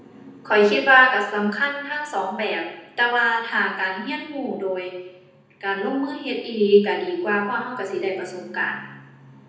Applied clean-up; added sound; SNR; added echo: none; none; none; reverberation time 0.9 s.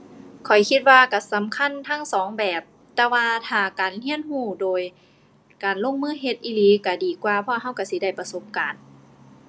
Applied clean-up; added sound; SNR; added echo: none; none; none; none.